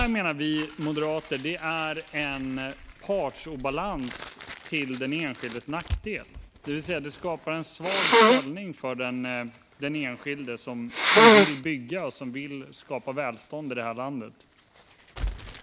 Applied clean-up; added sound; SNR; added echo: none; Sneeze; -4 dB; none.